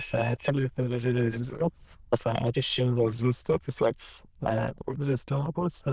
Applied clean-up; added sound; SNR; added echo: neural diffusion model UNIVERSE++.